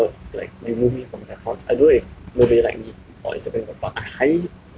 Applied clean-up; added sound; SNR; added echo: none; none; none; none.